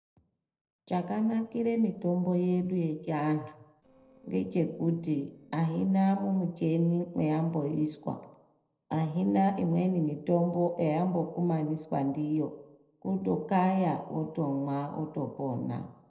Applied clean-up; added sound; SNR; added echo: neural separator model SepFormer DNS4.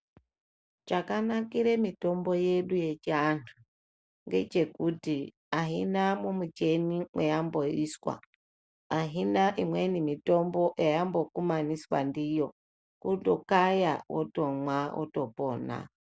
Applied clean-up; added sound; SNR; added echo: none; none; none; none.